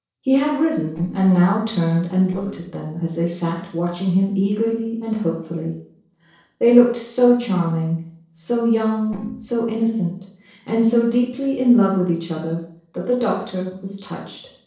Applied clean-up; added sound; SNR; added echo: neural separator model SepFormer DNS4.